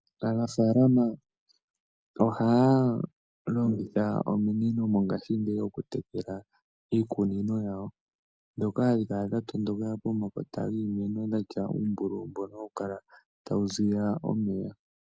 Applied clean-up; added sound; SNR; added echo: none; none; none; none.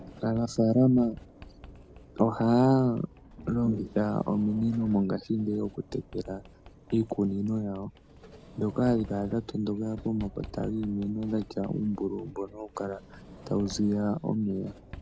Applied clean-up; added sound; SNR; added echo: none; Sliding door; 18 dB; none.